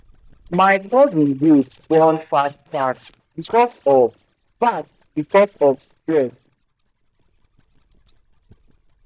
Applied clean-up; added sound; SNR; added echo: neural mask model DeepFilterNet 3.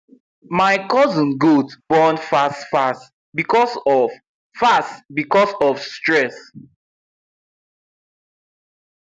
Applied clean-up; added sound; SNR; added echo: none; none; none; none.